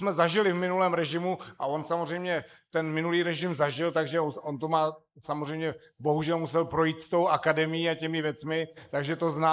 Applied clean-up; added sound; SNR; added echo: neural mask model Resemble Enhance denoiser.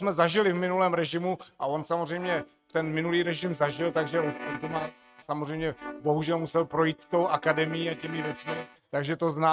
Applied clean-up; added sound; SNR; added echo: neural mask model RNNoise.